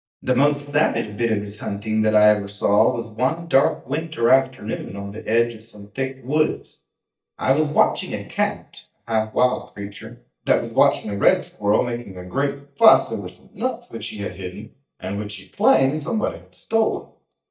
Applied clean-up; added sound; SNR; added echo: neural mask model DeepFilterNet 3.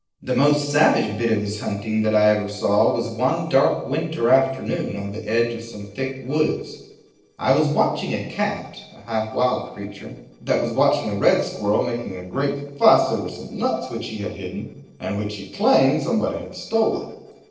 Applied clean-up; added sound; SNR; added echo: neural separator model SepFormer DNS4.